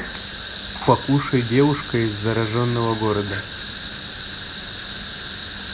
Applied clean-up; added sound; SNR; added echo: none; Fire; 3 dB; none.